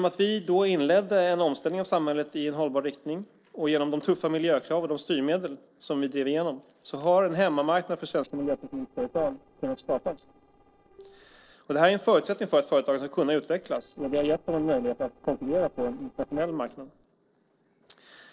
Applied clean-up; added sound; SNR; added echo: neural separator model SepFormer DNS4.